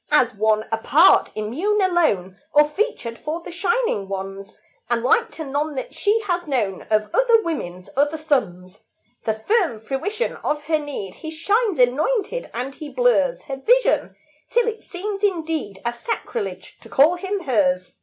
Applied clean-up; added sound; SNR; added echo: none; none; none; none.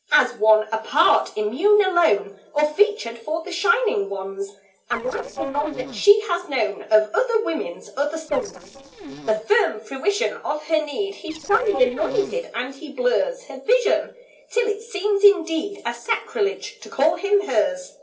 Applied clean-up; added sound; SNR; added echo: neural separator model SepFormer DNS4.